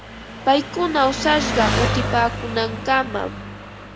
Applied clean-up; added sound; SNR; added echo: none; Engine; 4 dB; none.